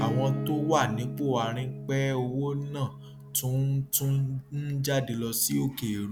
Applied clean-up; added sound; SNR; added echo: none; Acoustic guitar / Strum; 9 dB; none.